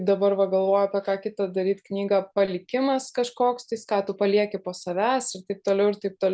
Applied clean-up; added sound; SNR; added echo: none; none; none; none.